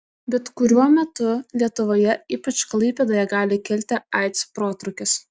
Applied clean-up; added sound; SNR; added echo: none; none; none; none.